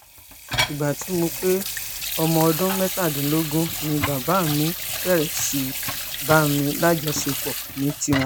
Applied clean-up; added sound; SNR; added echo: none; Sink (filling or washing) / Water tap, faucet; 5 dB; none.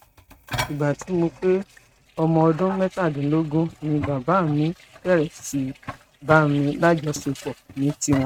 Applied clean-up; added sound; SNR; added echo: neural mask model RNNoise.